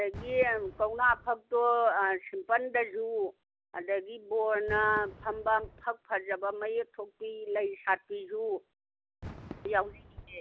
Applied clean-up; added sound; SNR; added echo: none; Fireworks; 19 dB; none.